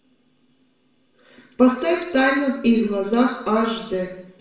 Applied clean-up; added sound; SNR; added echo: none; none; none; reverberation time 0.7 s.